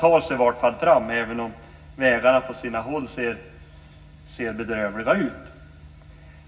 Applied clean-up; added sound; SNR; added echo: none; none; none; reverberation time 0.4 s.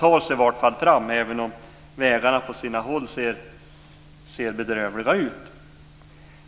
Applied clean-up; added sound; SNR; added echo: none; none; none; none.